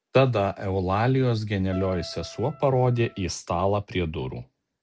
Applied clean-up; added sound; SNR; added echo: none; Keyboard (musical); 17 dB; none.